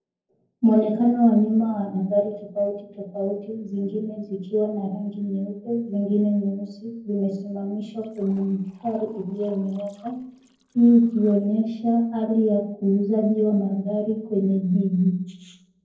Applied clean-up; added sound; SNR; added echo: neural separator model SepFormer DNS4.